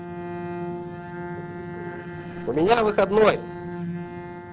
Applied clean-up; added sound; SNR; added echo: neural separator model SepFormer DNS4.